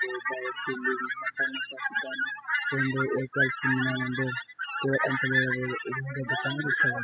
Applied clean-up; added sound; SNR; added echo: classical method spectral subtraction.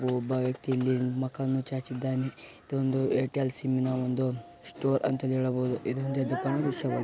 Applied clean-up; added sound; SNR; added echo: none; none; none; none.